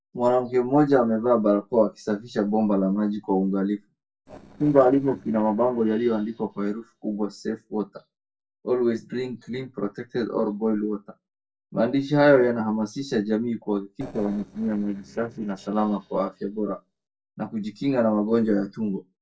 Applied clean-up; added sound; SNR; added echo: neural separator model SepFormer DNS4.